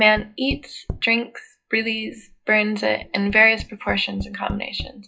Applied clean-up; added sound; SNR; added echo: classical method WPE with log-MMSE.